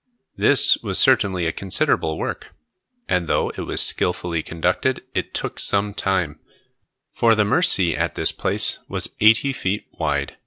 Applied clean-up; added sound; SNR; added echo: none; none; none; none.